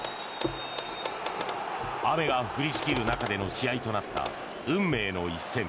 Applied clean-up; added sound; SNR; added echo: none; Clock; 9 dB; none.